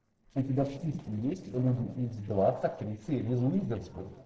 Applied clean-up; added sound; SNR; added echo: neural separator model SepFormer DNS4.